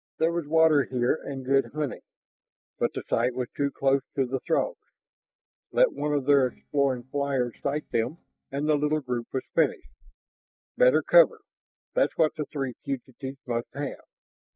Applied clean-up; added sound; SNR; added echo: neural mask model DeepFilterNet 3.